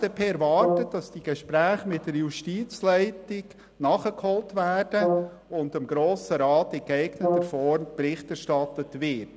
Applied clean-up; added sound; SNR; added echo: none; Brass instrument; 5 dB; none.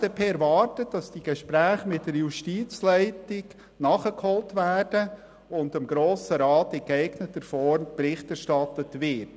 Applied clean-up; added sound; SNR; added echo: none; none; none; none.